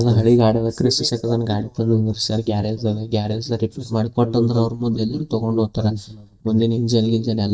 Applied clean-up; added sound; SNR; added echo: neural mask model DeepFilterNet 3.